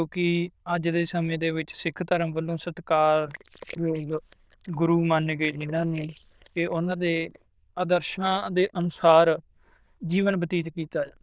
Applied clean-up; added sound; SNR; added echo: neural diffusion model UNIVERSE++.